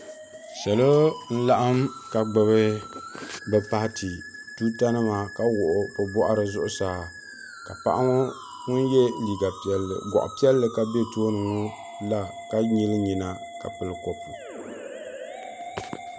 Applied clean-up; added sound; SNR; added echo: none; Musical instrument; 15 dB; none.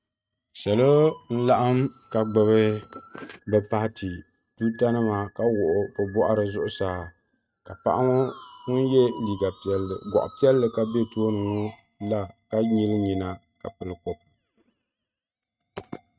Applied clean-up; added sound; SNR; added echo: neural mask model RNNoise.